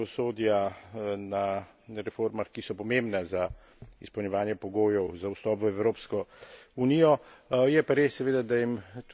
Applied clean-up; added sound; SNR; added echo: none; none; none; none.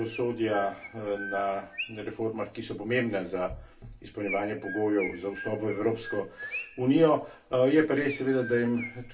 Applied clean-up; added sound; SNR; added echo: none; Chirp, tweet; 14 dB; reverberation time 0.3 s.